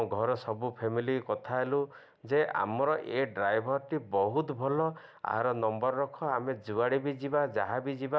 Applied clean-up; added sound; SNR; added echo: none; none; none; none.